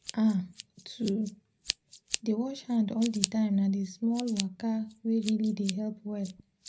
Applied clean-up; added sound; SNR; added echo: none; Scissors; 11 dB; reverberation time 0.4 s.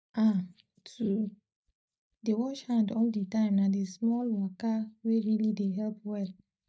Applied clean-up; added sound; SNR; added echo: neural mask model DeepFilterNet 3.